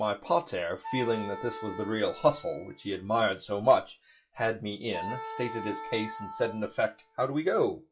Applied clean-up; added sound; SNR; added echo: classical method log-MMSE.